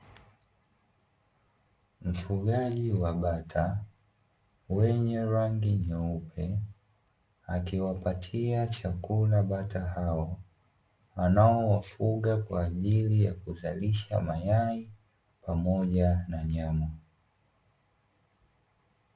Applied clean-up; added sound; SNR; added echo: none; none; none; none.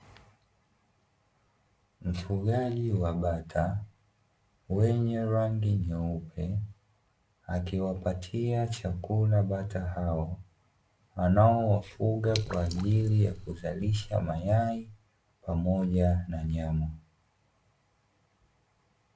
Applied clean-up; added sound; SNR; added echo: none; Drip / Water; 14 dB; none.